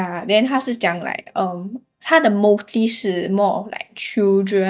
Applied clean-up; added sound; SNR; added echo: neural mask model DeepFilterNet 3.